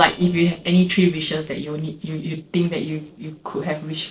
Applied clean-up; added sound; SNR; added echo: neural separator model SepFormer DNS4.